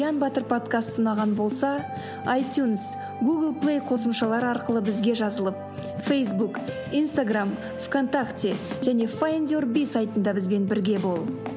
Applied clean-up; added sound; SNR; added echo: none; none; none; none.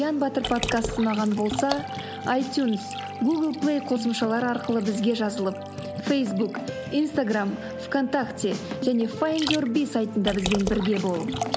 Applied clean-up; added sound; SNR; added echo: none; Liquid; 11 dB; none.